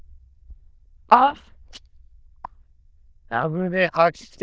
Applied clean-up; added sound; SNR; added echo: neural diffusion model UNIVERSE++.